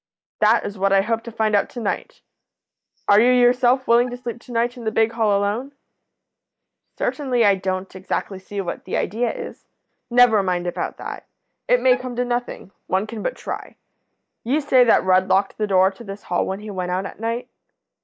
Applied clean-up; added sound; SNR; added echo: neural mask model DeepFilterNet 3.